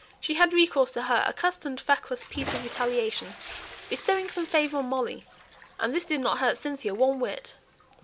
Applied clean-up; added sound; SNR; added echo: none; Bathtub (filling or washing) / Splash, splatter; 16 dB; none.